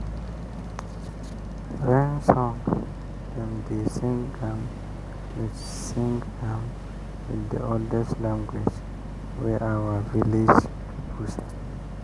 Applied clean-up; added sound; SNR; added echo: none; Boat, Water vehicle; 7 dB; none.